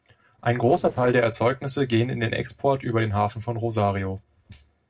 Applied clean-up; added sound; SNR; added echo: neural separator model SepFormer DNS4.